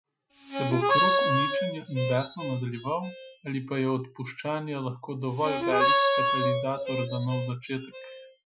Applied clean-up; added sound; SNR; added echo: classical method Wiener filter.